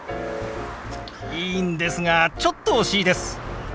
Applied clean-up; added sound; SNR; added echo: none; Car passing by; 14 dB; none.